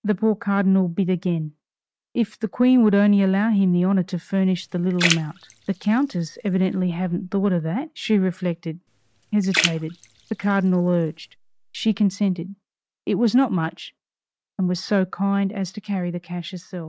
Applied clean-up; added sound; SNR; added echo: none; Splash, splatter; 10 dB; none.